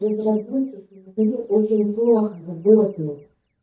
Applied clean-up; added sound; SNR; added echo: neural mask model DeepFilterNet 3.